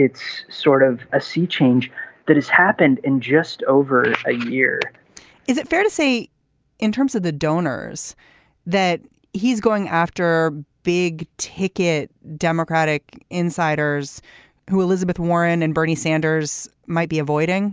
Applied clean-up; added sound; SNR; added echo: none; none; none; none.